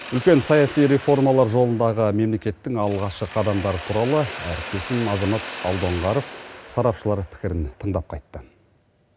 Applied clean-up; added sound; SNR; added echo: none; Mechanisms; 15 dB; none.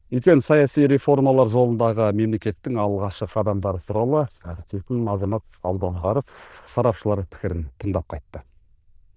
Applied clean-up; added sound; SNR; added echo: neural diffusion model UNIVERSE++.